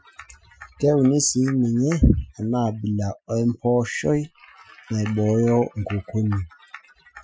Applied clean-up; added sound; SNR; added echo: classical method Wiener filter.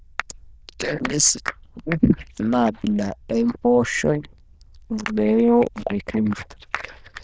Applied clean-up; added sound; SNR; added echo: neural diffusion model UNIVERSE++.